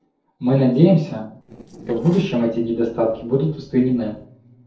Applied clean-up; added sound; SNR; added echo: neural separator model SepFormer DNS4.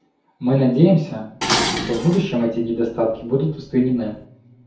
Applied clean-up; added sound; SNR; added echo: none; Dishes, pots, and pans; 7 dB; reverberation time 0.6 s.